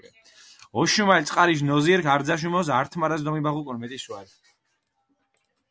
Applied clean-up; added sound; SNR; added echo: none; none; none; none.